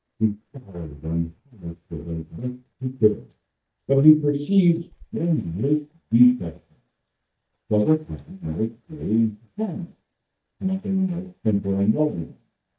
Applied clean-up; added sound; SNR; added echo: neural mask model DeepFilterNet 3.